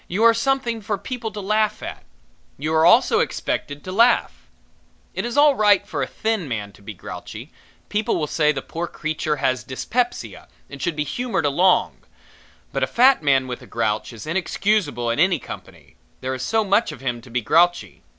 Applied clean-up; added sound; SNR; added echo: none; none; none; none.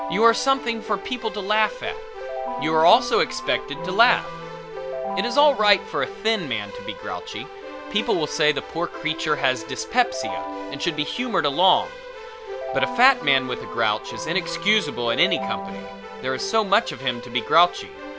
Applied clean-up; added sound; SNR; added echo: none; Keyboard (musical); 9 dB; none.